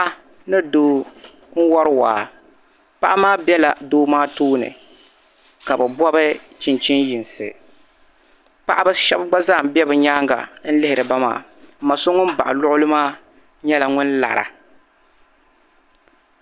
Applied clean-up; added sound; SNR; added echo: none; none; none; none.